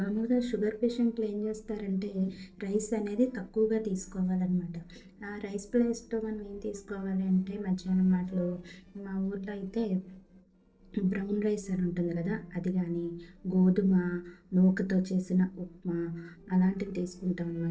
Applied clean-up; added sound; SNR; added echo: neural separator model SepFormer DNS4.